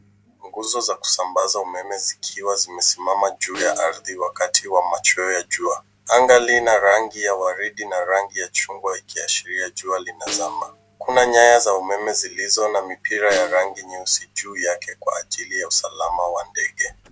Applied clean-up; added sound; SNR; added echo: neural separator model SepFormer DNS4.